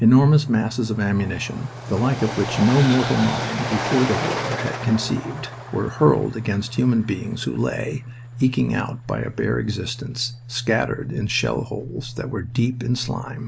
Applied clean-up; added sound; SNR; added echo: none; Train; 12 dB; none.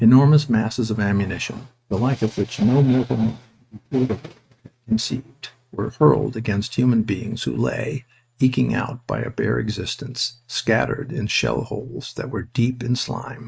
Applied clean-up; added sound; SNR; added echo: neural mask model RNNoise.